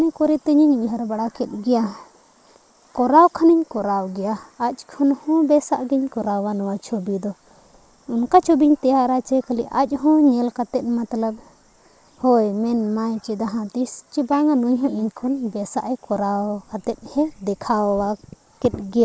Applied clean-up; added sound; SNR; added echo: neural mask model Resemble Enhance denoiser.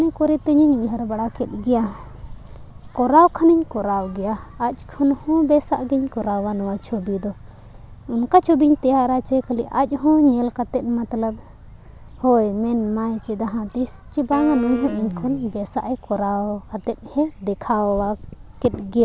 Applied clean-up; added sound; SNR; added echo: none; Wind instrument, woodwind instrument; 12 dB; none.